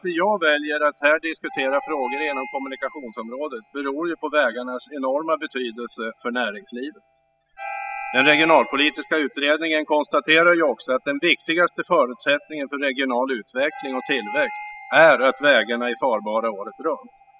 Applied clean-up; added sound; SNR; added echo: classical method spectral subtraction.